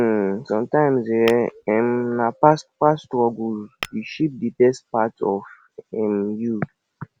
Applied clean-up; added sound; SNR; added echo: none; Tap / Glass; 15 dB; none.